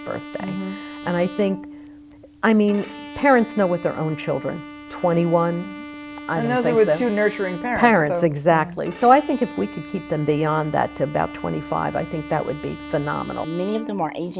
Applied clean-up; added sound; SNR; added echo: none; Bowed string instrument; 14 dB; none.